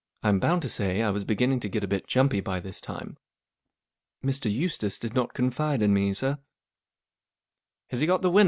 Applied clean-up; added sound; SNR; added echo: none; none; none; none.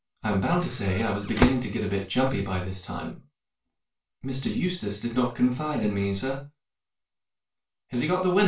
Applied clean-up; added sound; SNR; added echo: none; Squeak / Slam / Wood; 3 dB; reverberation time 0.2 s.